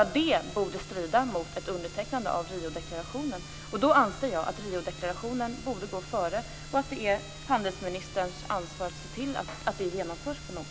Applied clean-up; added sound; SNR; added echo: none; Siren; 20 dB; none.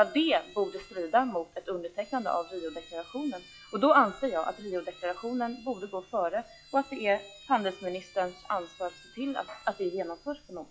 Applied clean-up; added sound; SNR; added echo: classical method log-MMSE.